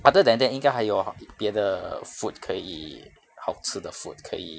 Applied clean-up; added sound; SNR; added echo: none; none; none; none.